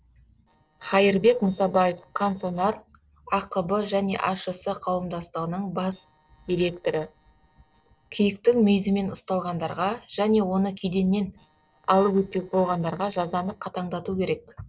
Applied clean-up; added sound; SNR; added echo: neural separator model SepFormer DNS4.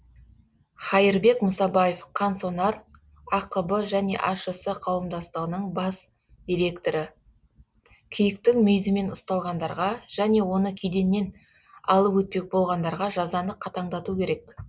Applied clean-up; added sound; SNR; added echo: none; none; none; none.